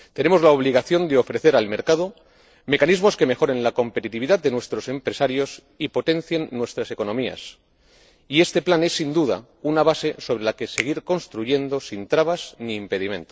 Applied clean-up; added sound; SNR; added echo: neural separator model SepFormer DNS4.